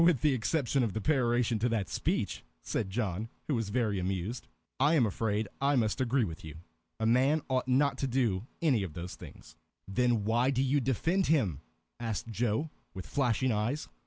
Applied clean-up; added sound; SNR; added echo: none; none; none; none.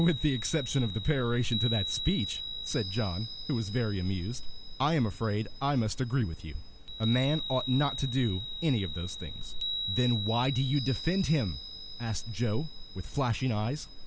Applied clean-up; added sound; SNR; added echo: none; Chime; 7 dB; none.